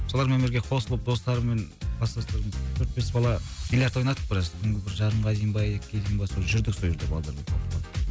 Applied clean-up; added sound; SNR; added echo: none; none; none; none.